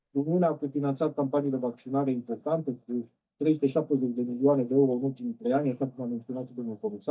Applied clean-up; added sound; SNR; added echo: neural mask model DeepFilterNet 3.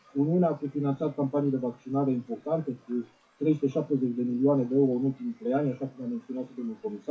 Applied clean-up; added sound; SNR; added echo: classical method WPE with log-MMSE.